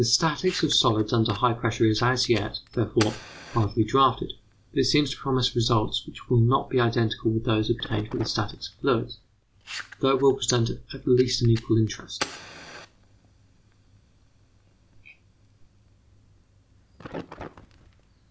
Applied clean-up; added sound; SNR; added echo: none; Fire; 17 dB; none.